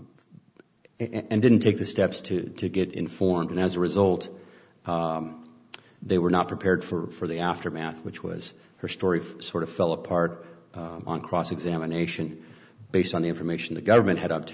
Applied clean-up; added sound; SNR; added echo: none; none; none; none.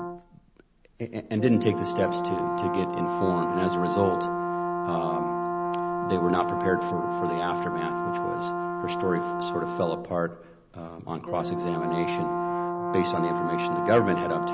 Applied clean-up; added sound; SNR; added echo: none; Brass instrument; 0 dB; none.